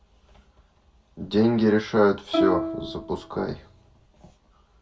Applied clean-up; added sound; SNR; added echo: none; Plucked string instrument; 3 dB; reverberation time 0.2 s.